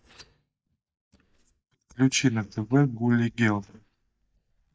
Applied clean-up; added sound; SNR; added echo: neural mask model DeepFilterNet 3.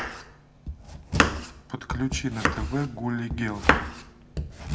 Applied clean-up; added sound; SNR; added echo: none; Domestic sounds, home sounds; -4 dB; reverberation time 1.3 s.